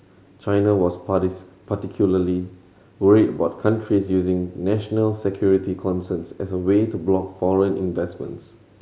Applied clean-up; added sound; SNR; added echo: none; none; none; none.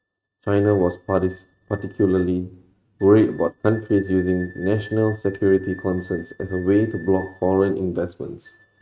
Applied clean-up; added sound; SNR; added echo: neural mask model RNNoise.